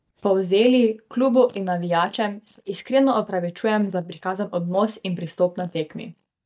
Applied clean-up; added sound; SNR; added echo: neural mask model DeepFilterNet 3.